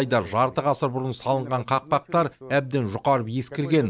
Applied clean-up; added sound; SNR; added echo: none; none; none; none.